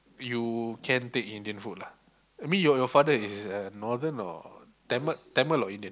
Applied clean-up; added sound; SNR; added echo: none; none; none; none.